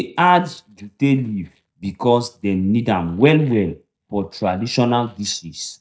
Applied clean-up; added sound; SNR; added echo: neural mask model DeepFilterNet 3.